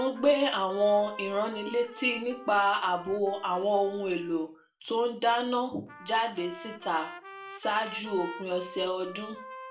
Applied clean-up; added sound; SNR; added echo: none; Trumpet; 16 dB; reverberation time 0.3 s.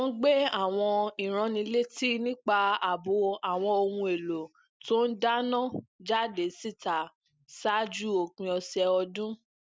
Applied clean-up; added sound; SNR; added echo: none; none; none; none.